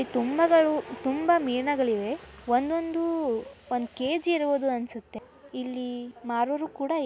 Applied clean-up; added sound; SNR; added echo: none; none; none; none.